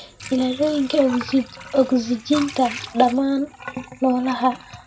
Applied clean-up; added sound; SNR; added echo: none; Sink (filling or washing) / Water; 15 dB; reverberation time 0.2 s.